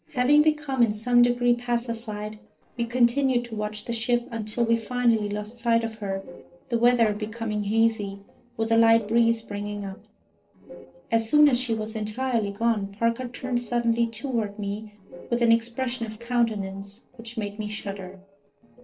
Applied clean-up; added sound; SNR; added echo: neural separator model SepFormer DNS4.